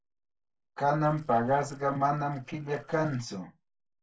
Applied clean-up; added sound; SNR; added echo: neural separator model SepFormer DNS4.